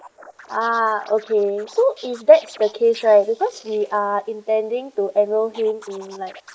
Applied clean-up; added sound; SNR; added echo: neural mask model Resemble Enhance denoiser.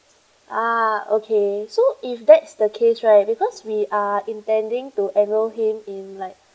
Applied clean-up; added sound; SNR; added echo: none; none; none; none.